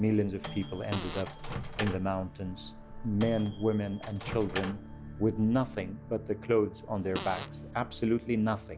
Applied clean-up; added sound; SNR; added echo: none; Microwave oven + Fart; 10 dB; none.